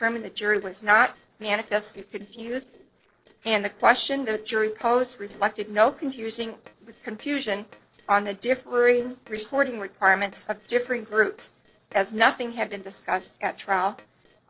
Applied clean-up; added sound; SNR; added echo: neural separator model SepFormer DNS4.